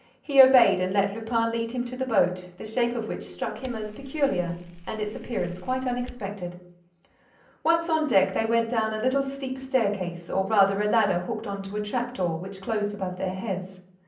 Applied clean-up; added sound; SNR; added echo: none; Fire; 17 dB; reverberation time 0.6 s.